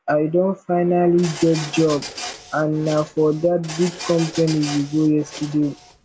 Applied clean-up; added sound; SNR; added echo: none; Printer; 14 dB; none.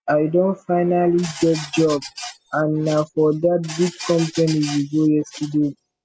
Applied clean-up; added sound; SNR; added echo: classical method spectral subtraction.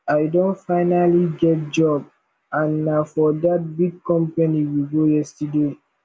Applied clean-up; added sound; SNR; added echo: none; none; none; none.